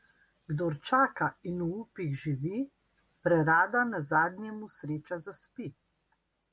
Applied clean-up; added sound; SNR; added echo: none; none; none; none.